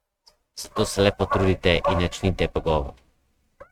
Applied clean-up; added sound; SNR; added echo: neural mask model RNNoise.